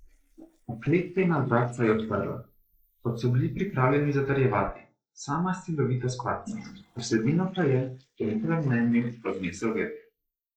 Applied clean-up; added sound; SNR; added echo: neural mask model Resemble Enhance denoiser.